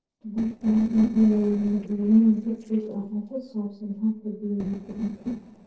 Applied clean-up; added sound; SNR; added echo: neural separator model SepFormer DNS4.